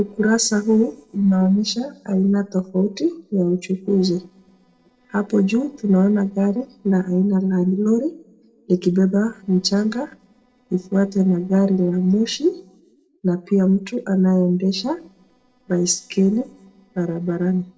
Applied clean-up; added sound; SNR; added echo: neural separator model SepFormer DNS4.